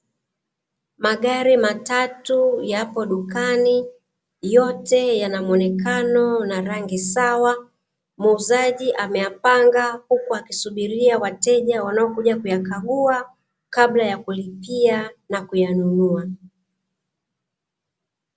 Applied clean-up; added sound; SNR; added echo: none; none; none; none.